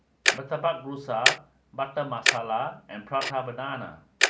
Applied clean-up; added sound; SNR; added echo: none; Tick-tock; -2 dB; none.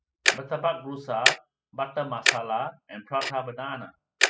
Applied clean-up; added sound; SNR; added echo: classical method spectral subtraction.